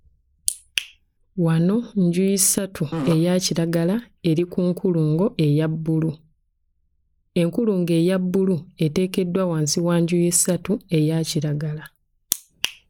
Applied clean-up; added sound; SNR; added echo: neural mask model Resemble Enhance denoiser.